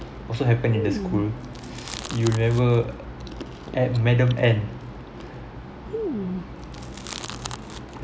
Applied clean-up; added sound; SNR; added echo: none; Chewing, mastication; 11 dB; reverberation time 1.1 s.